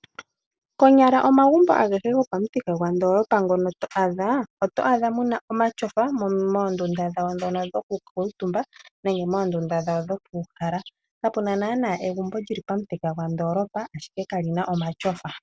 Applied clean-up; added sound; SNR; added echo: none; none; none; none.